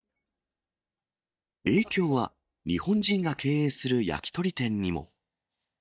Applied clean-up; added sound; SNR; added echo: neural mask model DeepFilterNet 3.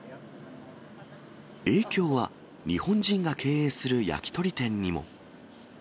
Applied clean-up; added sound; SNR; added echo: none; none; none; none.